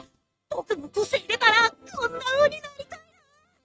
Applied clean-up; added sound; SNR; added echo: neural mask model RNNoise.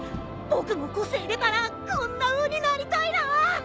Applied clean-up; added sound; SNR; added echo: none; Thunder + Bass drum; 17 dB; none.